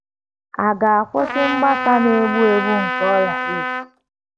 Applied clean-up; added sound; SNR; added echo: none; Trumpet; 4 dB; none.